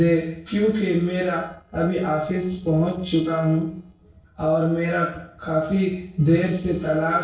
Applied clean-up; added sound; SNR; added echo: neural separator model SepFormer DNS4.